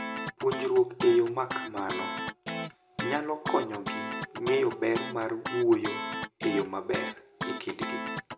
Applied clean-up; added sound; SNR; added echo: none; Guitar; 7 dB; reverberation time 0.3 s.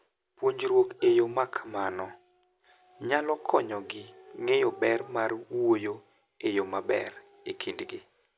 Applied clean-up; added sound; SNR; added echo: none; none; none; none.